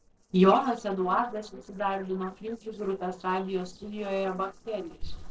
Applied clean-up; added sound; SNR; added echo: neural separator model SepFormer DNS4.